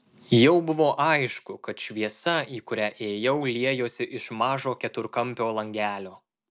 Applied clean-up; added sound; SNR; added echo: none; none; none; none.